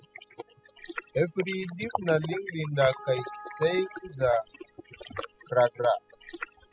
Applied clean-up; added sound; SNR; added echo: classical method spectral subtraction.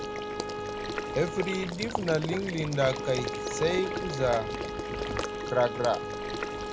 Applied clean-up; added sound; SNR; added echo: none; Water / Liquid + Bowed string instrument; 3 dB; none.